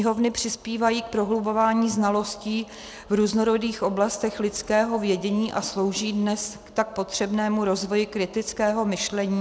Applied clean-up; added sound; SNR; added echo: none; none; none; none.